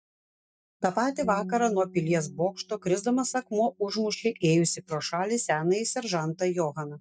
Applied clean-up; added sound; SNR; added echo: neural mask model DeepFilterNet 3.